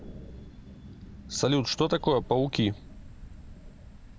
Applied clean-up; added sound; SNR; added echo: none; Stream; 17 dB; none.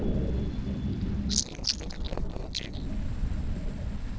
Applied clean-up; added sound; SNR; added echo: neural separator model SepFormer DNS4.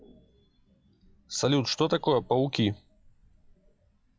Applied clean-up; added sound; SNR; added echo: classical method log-MMSE.